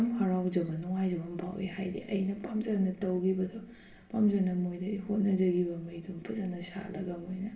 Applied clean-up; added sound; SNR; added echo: none; none; none; reverberation time 0.7 s.